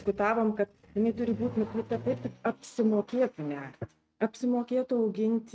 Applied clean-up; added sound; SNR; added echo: neural mask model RNNoise.